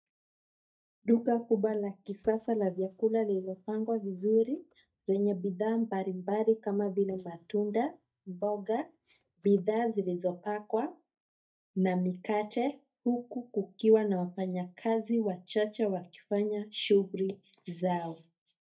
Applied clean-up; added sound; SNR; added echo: neural mask model DeepFilterNet 3.